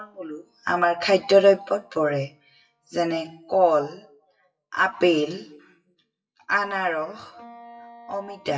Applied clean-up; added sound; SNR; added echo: classical method WPE with log-MMSE.